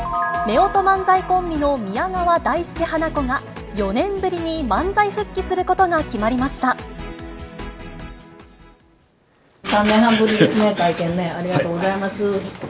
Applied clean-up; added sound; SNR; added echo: none; none; none; none.